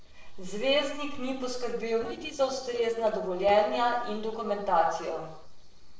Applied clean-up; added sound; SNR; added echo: neural separator model SepFormer DNS4.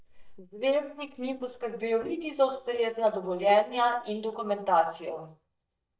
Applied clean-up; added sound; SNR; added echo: neural mask model DeepFilterNet 3.